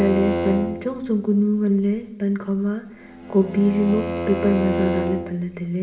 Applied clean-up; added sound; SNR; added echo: none; Bowed string instrument; 7 dB; reverberation time 1.4 s.